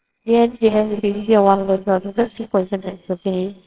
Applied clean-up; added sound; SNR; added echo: neural separator model SepFormer WHAMR!.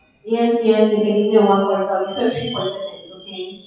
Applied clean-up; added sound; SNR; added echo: classical method WPE with log-MMSE.